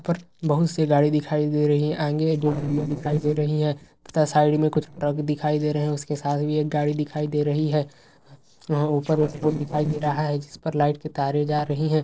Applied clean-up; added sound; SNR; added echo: neural separator model SepFormer DNS4.